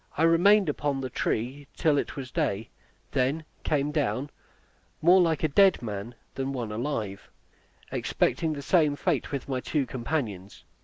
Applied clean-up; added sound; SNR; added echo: none; none; none; none.